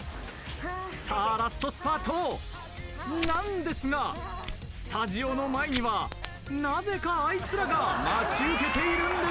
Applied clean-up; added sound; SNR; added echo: none; Fire; 13 dB; none.